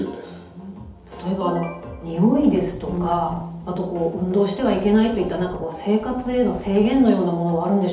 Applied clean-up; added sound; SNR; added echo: none; Wind; 17 dB; reverberation time 2.2 s.